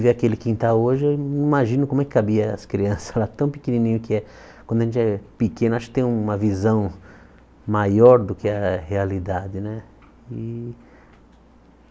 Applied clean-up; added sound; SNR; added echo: none; none; none; none.